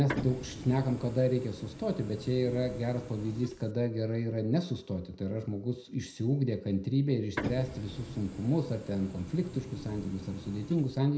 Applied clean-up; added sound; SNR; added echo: none; Printer; 10 dB; reverberation time 0.5 s.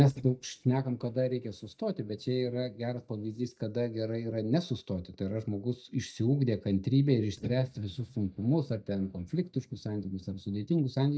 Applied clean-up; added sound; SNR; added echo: neural mask model DeepFilterNet 3.